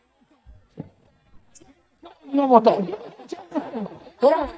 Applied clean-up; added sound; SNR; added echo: neural mask model DeepFilterNet 3.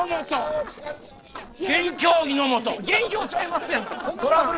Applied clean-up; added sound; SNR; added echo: neural separator model SepFormer DNS4.